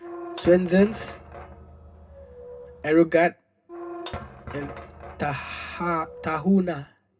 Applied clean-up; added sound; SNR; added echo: none; Squeak / Thump, thud; 14 dB; reverberation time 0.2 s.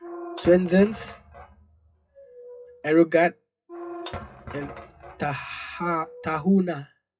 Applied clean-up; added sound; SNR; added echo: classical method WPE with log-MMSE.